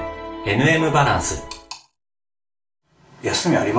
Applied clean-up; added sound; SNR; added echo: none; none; none; reverberation time 0.3 s.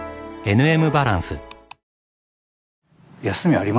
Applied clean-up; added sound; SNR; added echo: none; none; none; none.